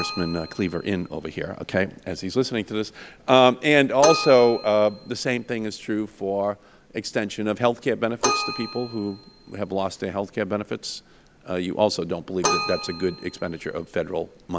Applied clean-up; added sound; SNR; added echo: none; Keyboard (musical); 10 dB; none.